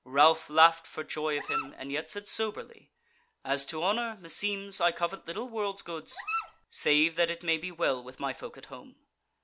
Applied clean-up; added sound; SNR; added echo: none; Dog; 8 dB; none.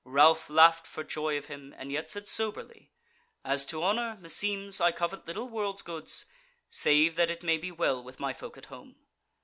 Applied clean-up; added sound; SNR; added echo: none; none; none; none.